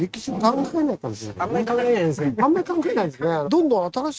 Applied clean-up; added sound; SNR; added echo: neural mask model RNNoise.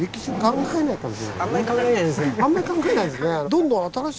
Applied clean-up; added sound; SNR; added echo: none; Zipper (clothing); 13 dB; none.